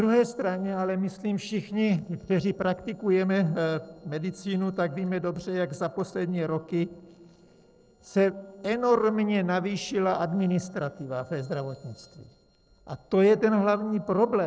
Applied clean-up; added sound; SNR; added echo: neural separator model SepFormer DNS4.